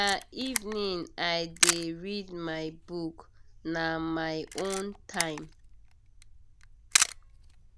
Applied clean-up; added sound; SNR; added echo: none; Camera; -1 dB; none.